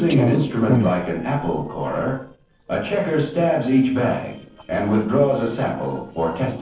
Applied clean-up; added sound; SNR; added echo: neural separator model SepFormer DNS4.